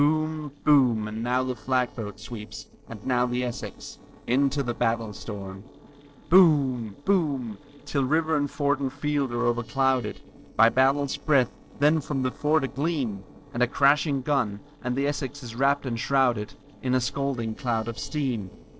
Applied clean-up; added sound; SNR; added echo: neural separator model SepFormer DNS4.